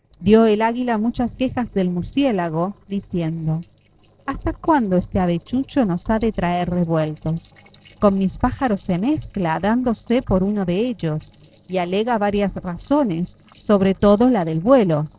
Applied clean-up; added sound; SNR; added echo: neural separator model SepFormer DNS4.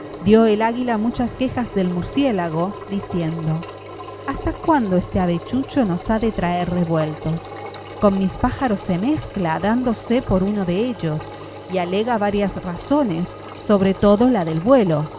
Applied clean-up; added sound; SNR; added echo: none; Engine; 14 dB; none.